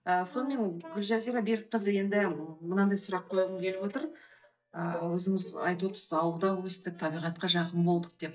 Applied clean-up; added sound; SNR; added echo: neural mask model DeepFilterNet 3.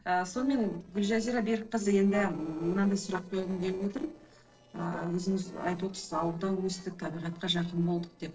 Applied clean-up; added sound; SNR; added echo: neural separator model SepFormer DNS4.